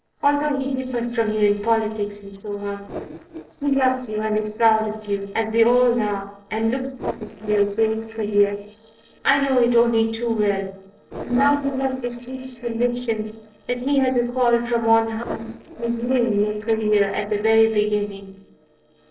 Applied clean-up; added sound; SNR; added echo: neural separator model SepFormer DNS4.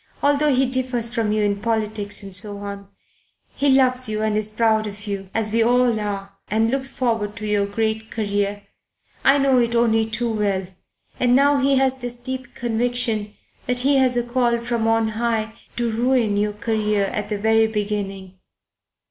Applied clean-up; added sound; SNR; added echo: none; none; none; none.